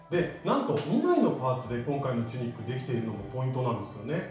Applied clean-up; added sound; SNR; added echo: none; Snare drum; 20 dB; reverberation time 0.6 s.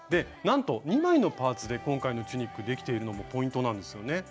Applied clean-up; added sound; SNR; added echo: none; none; none; none.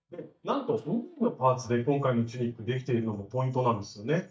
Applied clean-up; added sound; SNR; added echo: neural mask model DeepFilterNet 3.